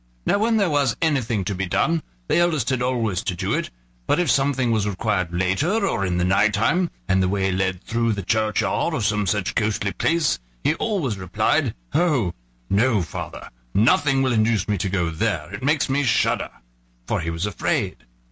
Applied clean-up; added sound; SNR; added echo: none; none; none; none.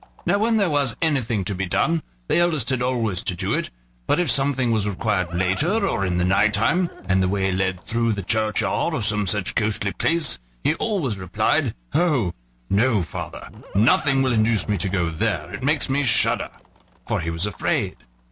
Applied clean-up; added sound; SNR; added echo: none; Livestock, farm animals, working animals; 19 dB; none.